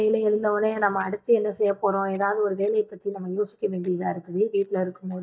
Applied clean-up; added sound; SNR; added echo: neural mask model DeepFilterNet 3.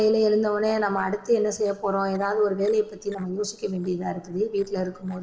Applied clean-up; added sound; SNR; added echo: neural separator model SepFormer DNS4.